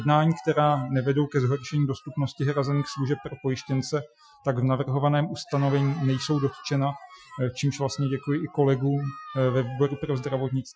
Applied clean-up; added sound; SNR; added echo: classical method Wiener filter.